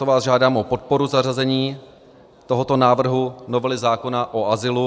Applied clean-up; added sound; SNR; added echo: none; none; none; none.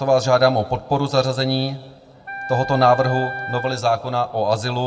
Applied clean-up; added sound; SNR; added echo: none; Wind instrument, woodwind instrument; 11 dB; reverberation time 1.0 s.